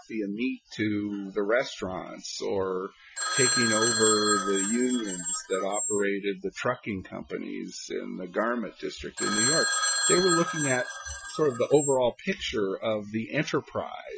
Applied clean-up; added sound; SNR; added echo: classical method Wiener filter.